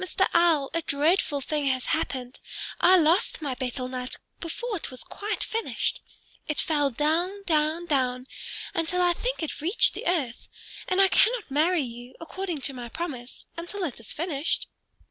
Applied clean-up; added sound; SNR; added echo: none; none; none; none.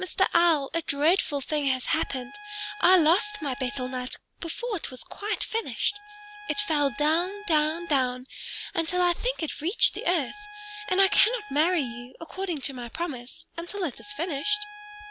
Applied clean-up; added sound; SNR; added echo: none; Trumpet; 18 dB; none.